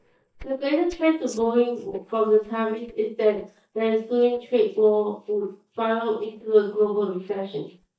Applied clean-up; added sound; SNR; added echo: neural mask model DeepFilterNet 3.